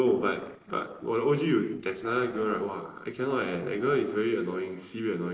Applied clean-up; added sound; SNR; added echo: neural separator model SepFormer DNS4.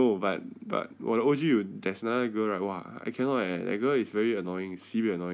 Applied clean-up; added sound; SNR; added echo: none; none; none; none.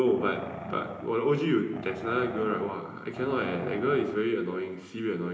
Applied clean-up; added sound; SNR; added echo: none; Growling; 13 dB; reverberation time 1.4 s.